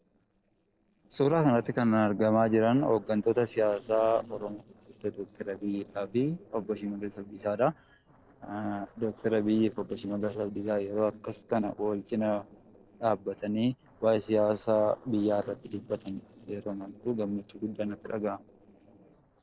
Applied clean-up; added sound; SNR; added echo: neural separator model SepFormer DNS4.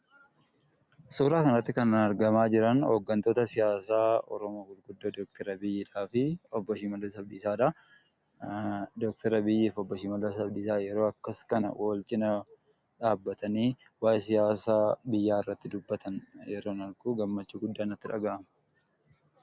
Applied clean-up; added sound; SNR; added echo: none; none; none; none.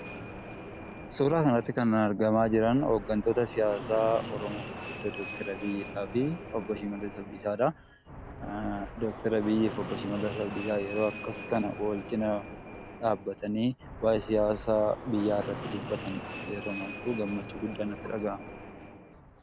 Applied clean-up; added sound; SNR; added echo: none; Fixed-wing aircraft, airplane; 11 dB; none.